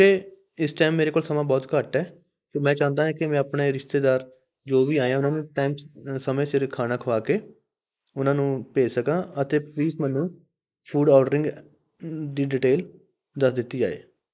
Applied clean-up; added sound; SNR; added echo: neural mask model Resemble Enhance denoiser.